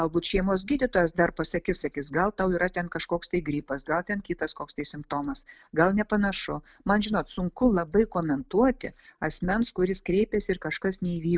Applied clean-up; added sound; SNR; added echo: none; none; none; none.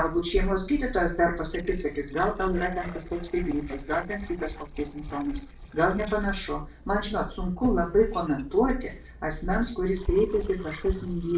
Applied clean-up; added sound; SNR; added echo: neural separator model SepFormer DNS4.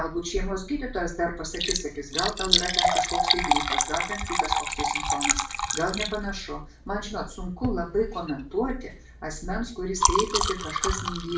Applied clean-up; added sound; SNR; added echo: none; Liquid; -2 dB; reverberation time 0.3 s.